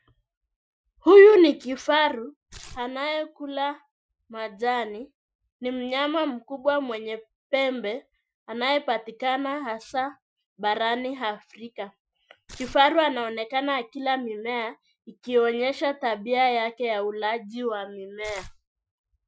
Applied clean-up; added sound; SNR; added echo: classical method Wiener filter.